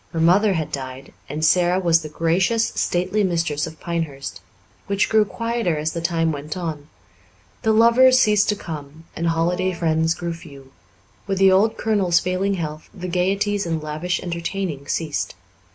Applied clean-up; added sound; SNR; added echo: none; Brass instrument; 16 dB; none.